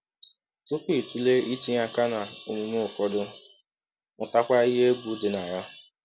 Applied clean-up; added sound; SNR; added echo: none; none; none; none.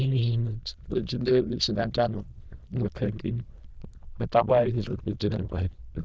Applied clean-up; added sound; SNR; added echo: neural diffusion model UNIVERSE++.